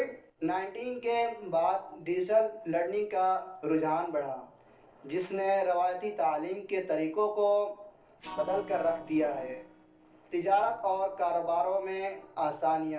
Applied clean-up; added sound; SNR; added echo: neural separator model SepFormer DNS4.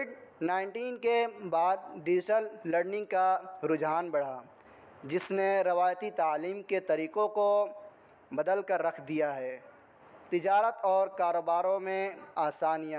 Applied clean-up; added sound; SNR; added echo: none; none; none; none.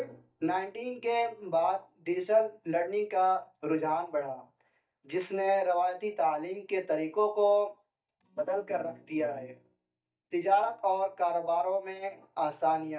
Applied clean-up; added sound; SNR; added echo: neural mask model DeepFilterNet 3.